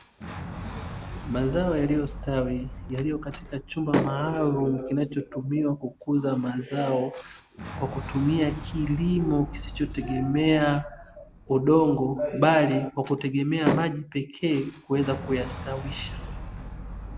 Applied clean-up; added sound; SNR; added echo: none; Slam + Boom; 10 dB; none.